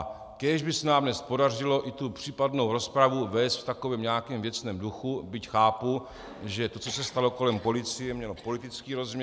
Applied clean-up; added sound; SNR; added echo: none; none; none; none.